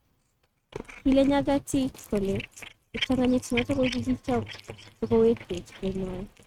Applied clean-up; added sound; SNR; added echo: neural mask model RNNoise.